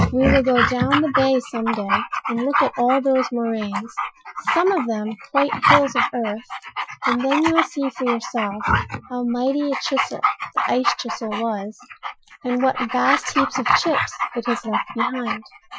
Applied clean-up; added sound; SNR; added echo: classical method Wiener filter.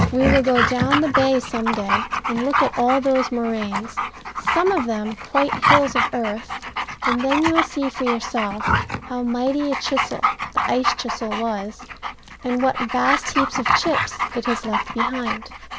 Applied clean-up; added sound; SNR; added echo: none; Dog; 1 dB; none.